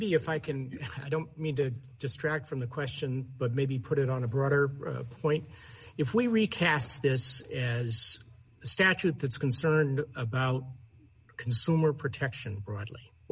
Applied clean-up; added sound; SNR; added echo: none; none; none; none.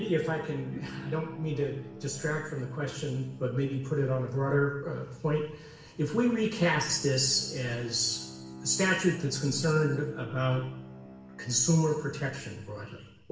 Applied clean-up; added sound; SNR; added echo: none; Bowed string instrument; 16 dB; reverberation time 0.8 s.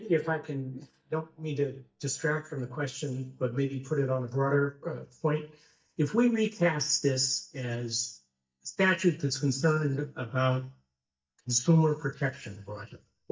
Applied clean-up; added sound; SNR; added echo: neural mask model DeepFilterNet 3.